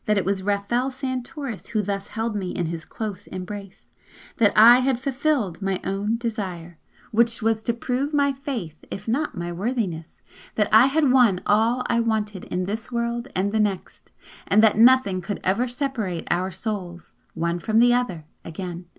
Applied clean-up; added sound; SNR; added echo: none; none; none; none.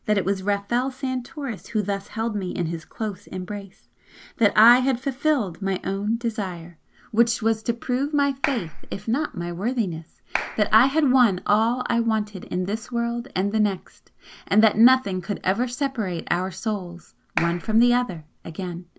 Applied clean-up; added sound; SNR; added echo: none; Clapping; 7 dB; none.